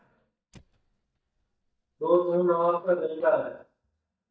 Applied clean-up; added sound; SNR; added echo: neural mask model DeepFilterNet 3.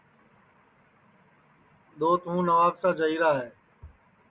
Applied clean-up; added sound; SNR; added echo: none; none; none; none.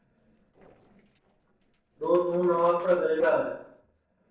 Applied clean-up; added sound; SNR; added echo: neural separator model SepFormer DNS4.